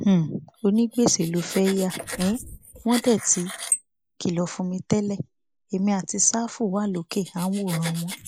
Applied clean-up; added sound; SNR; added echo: neural mask model Resemble Enhance denoiser.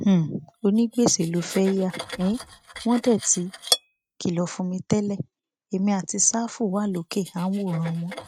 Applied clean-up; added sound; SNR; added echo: neural mask model RNNoise.